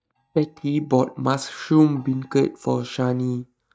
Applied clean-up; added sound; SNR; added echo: neural mask model DeepFilterNet 3.